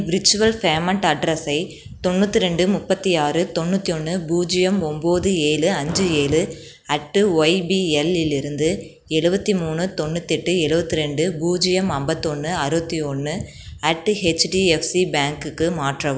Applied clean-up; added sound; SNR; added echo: none; none; none; none.